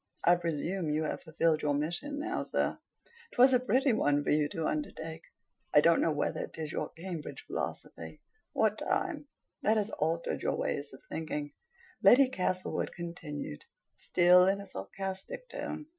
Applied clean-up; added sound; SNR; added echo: classical method Wiener filter.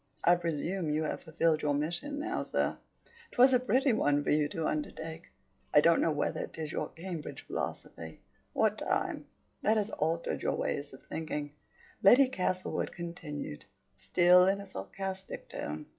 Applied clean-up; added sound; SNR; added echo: classical method log-MMSE.